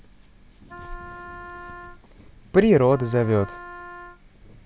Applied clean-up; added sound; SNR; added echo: none; Wind instrument, woodwind instrument; 17 dB; none.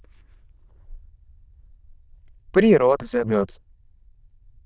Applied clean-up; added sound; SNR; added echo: neural diffusion model UNIVERSE++.